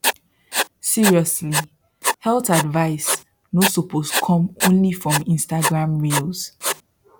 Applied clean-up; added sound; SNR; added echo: none; Writing; 5 dB; none.